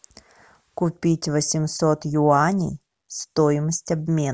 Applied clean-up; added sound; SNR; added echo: none; none; none; none.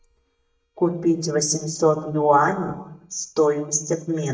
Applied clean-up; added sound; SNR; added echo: neural mask model DeepFilterNet 3.